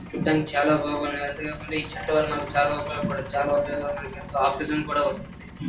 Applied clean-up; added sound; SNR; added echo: none; Truck; 14 dB; reverberation time 0.4 s.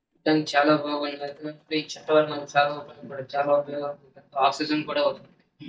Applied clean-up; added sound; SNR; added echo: neural mask model DeepFilterNet 3.